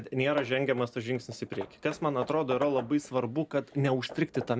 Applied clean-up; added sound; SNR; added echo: none; Hammer / Wood; 15 dB; none.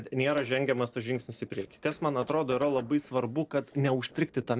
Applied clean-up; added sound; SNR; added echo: neural separator model SepFormer DNS4.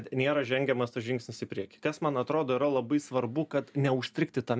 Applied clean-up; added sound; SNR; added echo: none; none; none; none.